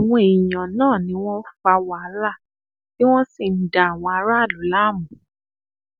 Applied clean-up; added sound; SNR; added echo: none; none; none; none.